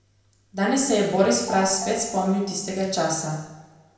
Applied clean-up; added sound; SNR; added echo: none; Telephone; 16 dB; reverberation time 0.9 s.